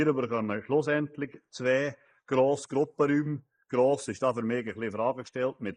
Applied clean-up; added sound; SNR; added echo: neural mask model Resemble Enhance denoiser.